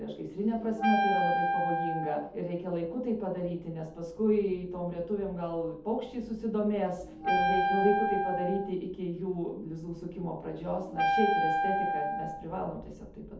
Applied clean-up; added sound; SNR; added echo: none; Wind instrument, woodwind instrument; -2 dB; reverberation time 0.6 s.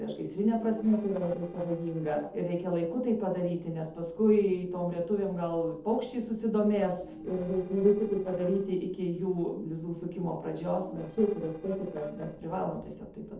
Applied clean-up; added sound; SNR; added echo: neural separator model SepFormer DNS4.